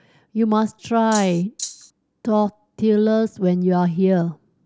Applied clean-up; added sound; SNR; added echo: none; Rattle (instrument); 11 dB; none.